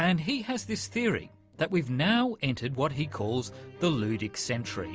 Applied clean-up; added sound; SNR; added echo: none; none; none; none.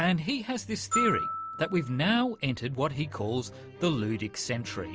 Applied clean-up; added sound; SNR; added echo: none; Glockenspiel; 8 dB; none.